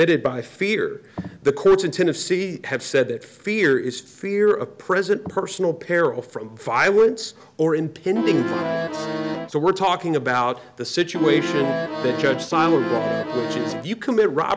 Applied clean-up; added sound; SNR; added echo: none; Accordion; 2 dB; none.